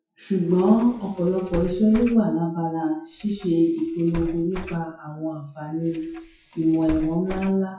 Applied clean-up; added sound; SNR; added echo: classical method WPE with log-MMSE.